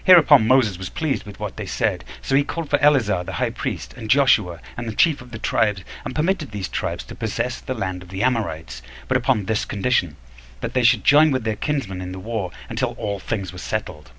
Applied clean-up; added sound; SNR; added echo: none; none; none; none.